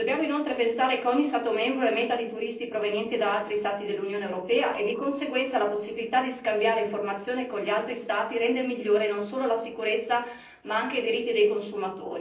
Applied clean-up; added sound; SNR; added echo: neural separator model SepFormer DNS4.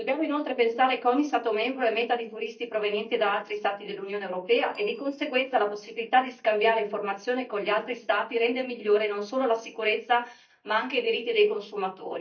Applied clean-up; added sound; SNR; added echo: neural mask model DeepFilterNet 3.